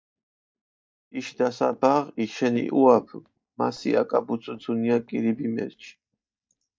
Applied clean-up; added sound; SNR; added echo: neural mask model DeepFilterNet 3.